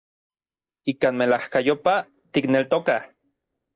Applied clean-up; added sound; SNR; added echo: neural mask model DeepFilterNet 3.